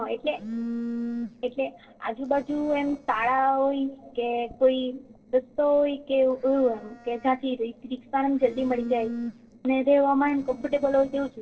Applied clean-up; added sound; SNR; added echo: neural separator model SepFormer DNS4.